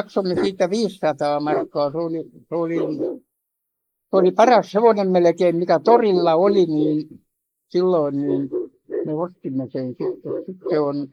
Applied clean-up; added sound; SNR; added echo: neural mask model Resemble Enhance denoiser.